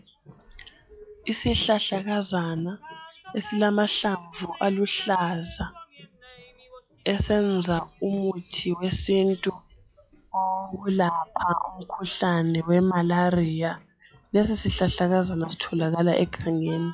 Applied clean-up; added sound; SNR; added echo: classical method log-MMSE.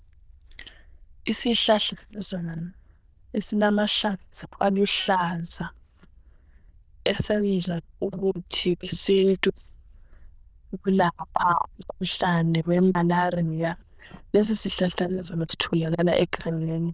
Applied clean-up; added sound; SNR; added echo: neural diffusion model UNIVERSE++.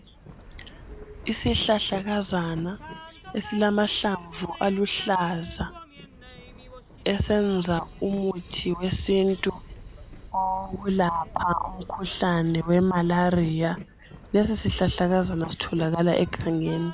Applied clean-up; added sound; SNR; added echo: none; Train; 17 dB; none.